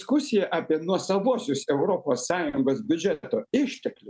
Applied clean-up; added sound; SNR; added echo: none; none; none; none.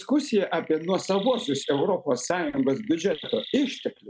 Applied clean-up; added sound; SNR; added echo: neural mask model RNNoise.